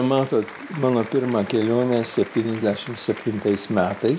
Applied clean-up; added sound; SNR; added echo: none; Applause; 17 dB; none.